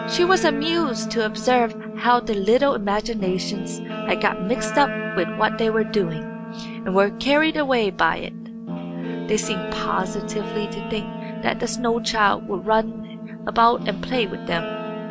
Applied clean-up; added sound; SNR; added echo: none; Guitar; 7 dB; none.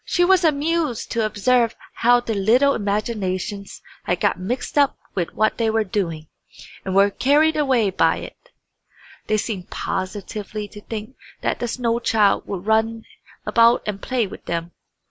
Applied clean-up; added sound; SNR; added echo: none; none; none; none.